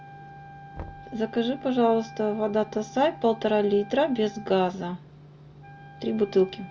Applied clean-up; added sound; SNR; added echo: none; Knock + Wind instrument, woodwind instrument; 19 dB; none.